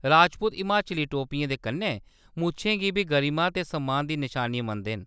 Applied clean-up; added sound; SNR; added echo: none; none; none; none.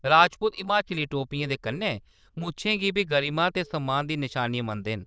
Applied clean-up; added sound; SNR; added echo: neural diffusion model UNIVERSE++.